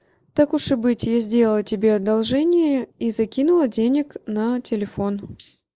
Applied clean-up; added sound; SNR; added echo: neural mask model Resemble Enhance denoiser.